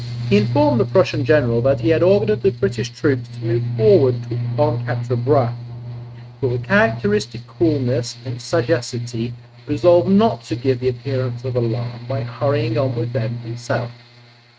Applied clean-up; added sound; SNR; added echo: neural mask model RNNoise.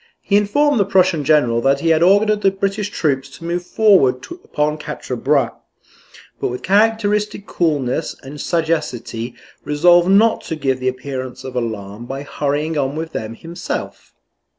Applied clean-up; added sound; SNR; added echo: none; none; none; none.